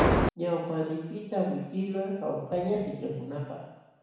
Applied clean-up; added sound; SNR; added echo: none; Fireworks; 1 dB; reverberation time 1.1 s.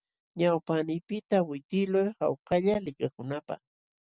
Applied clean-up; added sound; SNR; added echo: none; none; none; none.